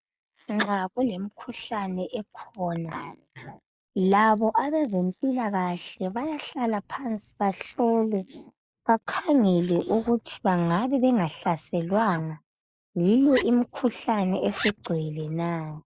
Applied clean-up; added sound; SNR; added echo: neural mask model Resemble Enhance denoiser.